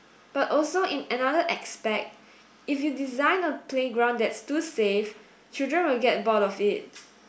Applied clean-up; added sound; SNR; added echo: none; none; none; none.